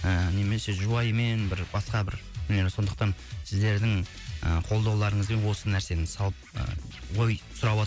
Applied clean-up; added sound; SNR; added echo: none; none; none; none.